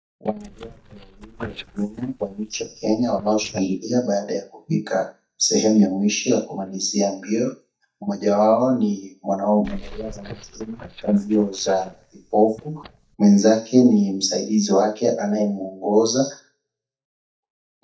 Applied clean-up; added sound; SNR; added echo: neural mask model DeepFilterNet 3.